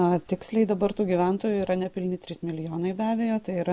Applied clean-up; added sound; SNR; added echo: none; none; none; none.